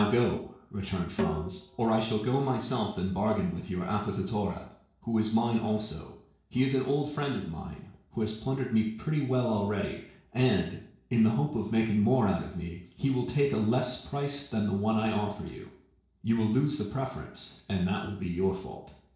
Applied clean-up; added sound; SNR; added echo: neural separator model SepFormer DNS4.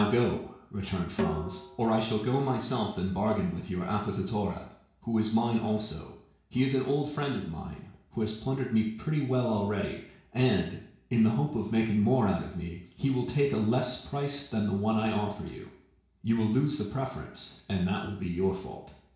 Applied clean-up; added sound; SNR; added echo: none; Snare drum; 10 dB; reverberation time 0.6 s.